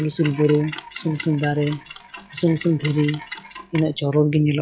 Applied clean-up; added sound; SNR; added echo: classical method log-MMSE.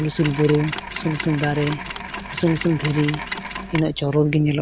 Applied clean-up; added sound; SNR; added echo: none; Mechanisms; 10 dB; none.